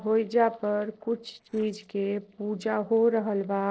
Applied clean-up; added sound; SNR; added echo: neural separator model SepFormer DNS4.